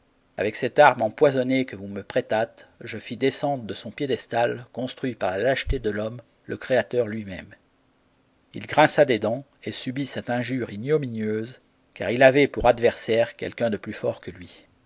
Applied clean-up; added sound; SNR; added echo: none; none; none; none.